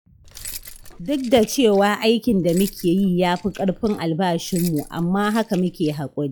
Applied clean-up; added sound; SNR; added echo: classical method log-MMSE.